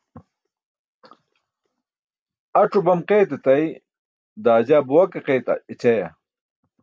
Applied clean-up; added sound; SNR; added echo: none; none; none; none.